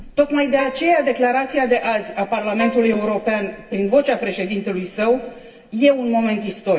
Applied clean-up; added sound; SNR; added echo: none; Keyboard (musical); 14 dB; reverberation time 0.2 s.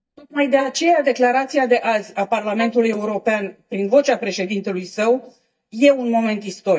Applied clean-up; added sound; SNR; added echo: neural mask model DeepFilterNet 3.